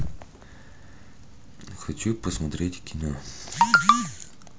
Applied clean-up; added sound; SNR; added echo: none; none; none; none.